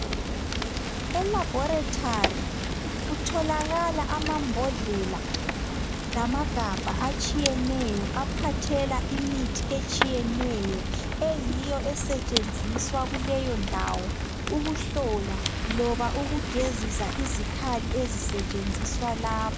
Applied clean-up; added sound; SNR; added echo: none; Fire; -1 dB; none.